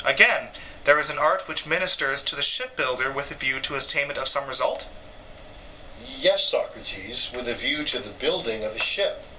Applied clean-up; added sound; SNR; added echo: none; none; none; none.